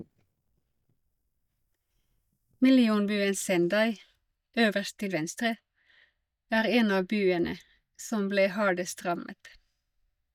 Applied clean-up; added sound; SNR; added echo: neural mask model DeepFilterNet 3.